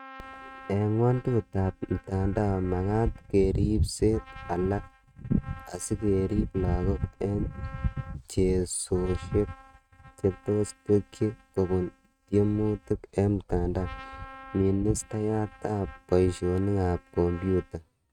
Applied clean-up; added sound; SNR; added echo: neural mask model RNNoise.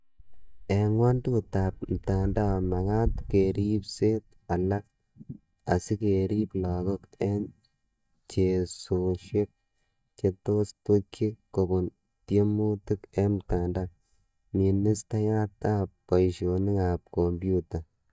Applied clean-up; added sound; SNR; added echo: neural mask model DeepFilterNet 3.